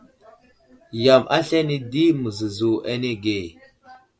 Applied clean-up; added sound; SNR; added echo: none; none; none; none.